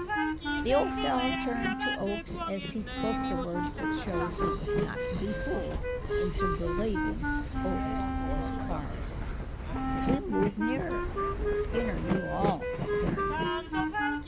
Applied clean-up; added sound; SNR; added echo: none; Wind instrument, woodwind instrument + Train; -5 dB; none.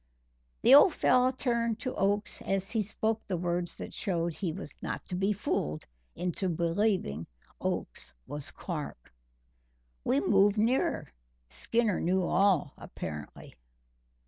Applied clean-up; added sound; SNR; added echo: none; none; none; none.